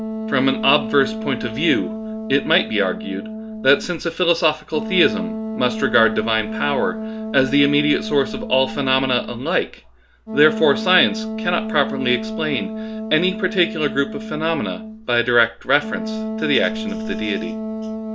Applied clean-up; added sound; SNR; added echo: none; Wind instrument, woodwind instrument; 7 dB; none.